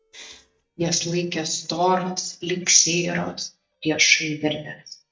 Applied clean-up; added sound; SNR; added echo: neural mask model DeepFilterNet 3.